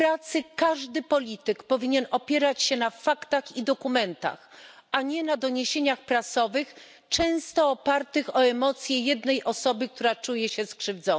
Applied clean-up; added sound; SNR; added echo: none; none; none; none.